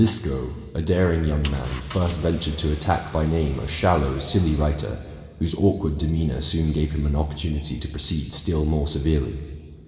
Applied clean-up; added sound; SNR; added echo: none; Engine; 17 dB; reverberation time 2.2 s.